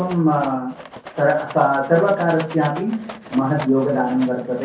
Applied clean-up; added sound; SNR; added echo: none; Rattle; 17 dB; reverberation time 0.6 s.